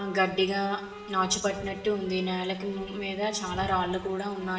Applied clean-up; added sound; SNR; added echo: none; Wind instrument, woodwind instrument; 18 dB; reverberation time 0.8 s.